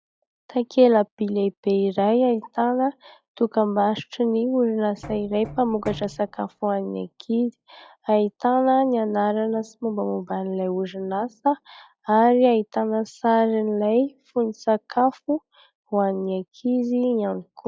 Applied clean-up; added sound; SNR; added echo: classical method log-MMSE.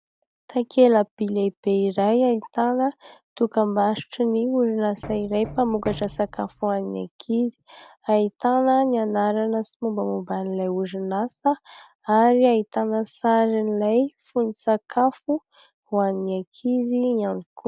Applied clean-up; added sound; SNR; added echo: none; Knock; 17 dB; none.